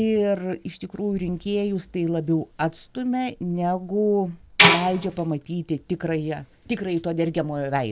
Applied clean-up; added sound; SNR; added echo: none; Tambourine; -3 dB; none.